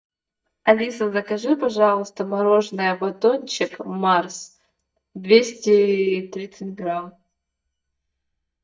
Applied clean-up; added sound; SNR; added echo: neural mask model DeepFilterNet 3.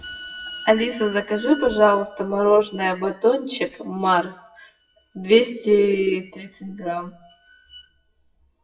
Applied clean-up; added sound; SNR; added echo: classical method WPE with log-MMSE.